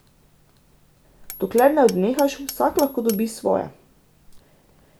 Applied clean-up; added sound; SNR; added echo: none; Hammer; 18 dB; none.